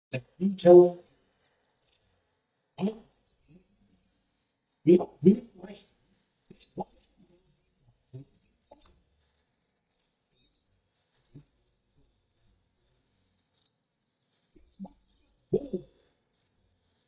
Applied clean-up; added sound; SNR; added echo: neural mask model DeepFilterNet 3.